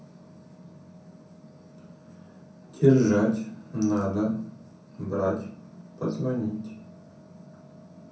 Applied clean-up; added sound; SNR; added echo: none; none; none; reverberation time 0.6 s.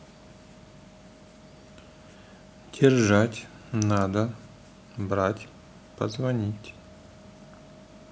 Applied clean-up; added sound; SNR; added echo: none; none; none; none.